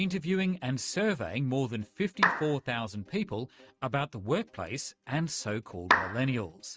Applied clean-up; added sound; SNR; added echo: neural mask model RNNoise.